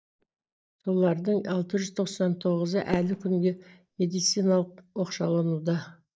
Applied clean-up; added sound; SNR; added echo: neural mask model DeepFilterNet 3.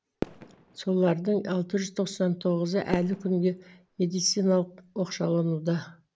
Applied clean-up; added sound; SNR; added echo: none; Fireworks; 15 dB; none.